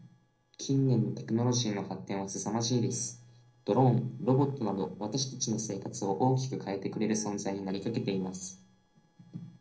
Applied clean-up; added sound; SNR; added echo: neural separator model SepFormer DNS4.